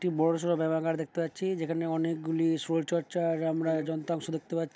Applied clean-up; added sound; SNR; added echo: none; none; none; none.